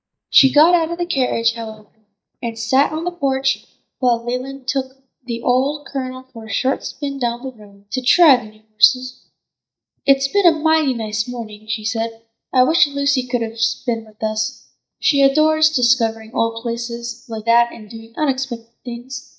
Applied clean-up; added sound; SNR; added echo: neural mask model DeepFilterNet 3.